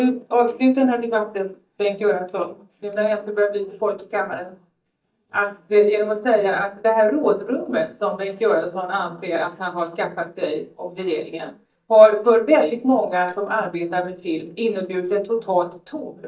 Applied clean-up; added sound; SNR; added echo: neural mask model DeepFilterNet 3.